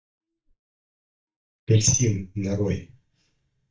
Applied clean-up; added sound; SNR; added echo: neural mask model DeepFilterNet 3.